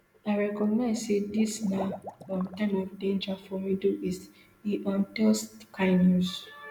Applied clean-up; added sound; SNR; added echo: none; Liquid; 18 dB; none.